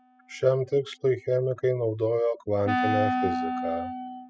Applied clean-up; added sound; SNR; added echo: classical method spectral subtraction.